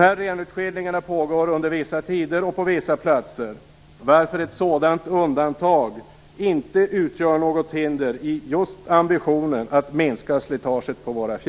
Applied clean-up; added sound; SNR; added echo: none; none; none; none.